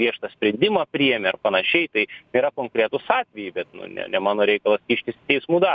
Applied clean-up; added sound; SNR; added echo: none; none; none; none.